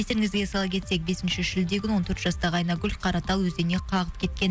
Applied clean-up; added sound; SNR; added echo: none; none; none; none.